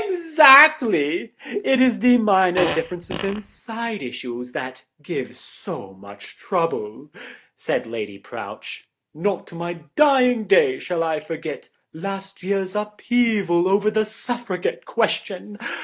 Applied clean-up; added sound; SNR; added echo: none; Fart; 6 dB; none.